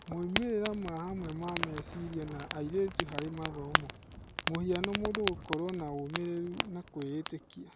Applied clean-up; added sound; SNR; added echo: none; Fire; 0 dB; none.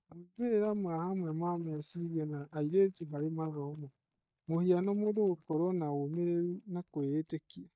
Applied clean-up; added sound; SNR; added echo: neural mask model DeepFilterNet 3.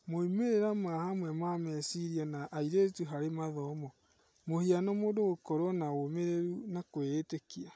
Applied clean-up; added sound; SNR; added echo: none; none; none; none.